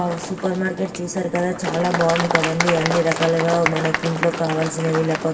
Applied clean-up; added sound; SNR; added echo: none; Applause; 5 dB; reverberation time 0.9 s.